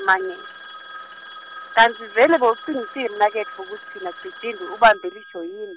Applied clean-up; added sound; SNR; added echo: none; Telephone; 17 dB; none.